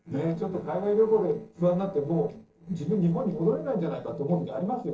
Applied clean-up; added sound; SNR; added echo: neural separator model SepFormer DNS4.